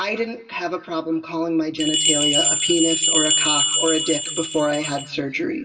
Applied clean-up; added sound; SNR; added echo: none; Bell; -4 dB; reverberation time 1.8 s.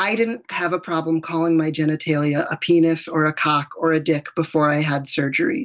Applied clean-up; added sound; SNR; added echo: none; none; none; none.